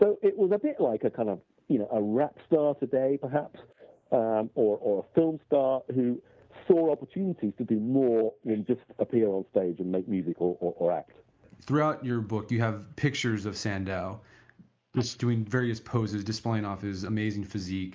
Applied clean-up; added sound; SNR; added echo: neural mask model Resemble Enhance denoiser.